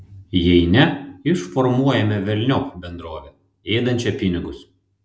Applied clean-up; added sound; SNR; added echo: none; none; none; none.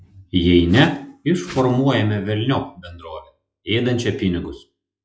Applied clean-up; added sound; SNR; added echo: classical method log-MMSE.